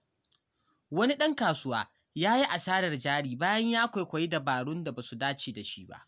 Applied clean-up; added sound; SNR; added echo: none; none; none; none.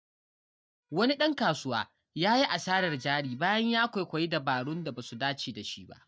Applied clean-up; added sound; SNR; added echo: neural mask model DeepFilterNet 3.